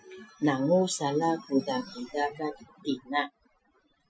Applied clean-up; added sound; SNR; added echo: classical method Wiener filter.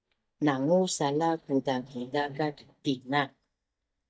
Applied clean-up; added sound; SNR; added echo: neural mask model DeepFilterNet 3.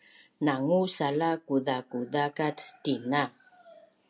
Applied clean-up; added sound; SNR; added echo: none; none; none; none.